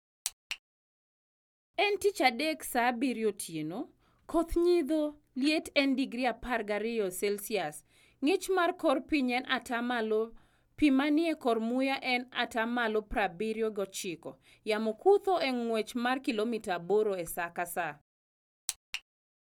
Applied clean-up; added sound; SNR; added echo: none; none; none; none.